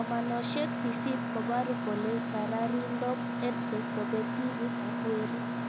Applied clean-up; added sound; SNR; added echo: none; Mechanisms; -1 dB; none.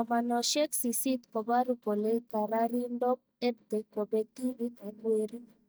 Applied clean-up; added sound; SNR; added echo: neural mask model DeepFilterNet 3.